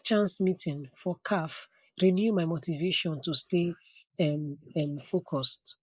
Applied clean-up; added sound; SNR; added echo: neural mask model Resemble Enhance denoiser.